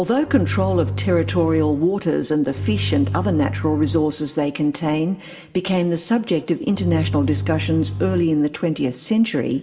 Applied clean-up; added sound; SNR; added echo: none; Bowed string instrument; 5 dB; reverberation time 1.0 s.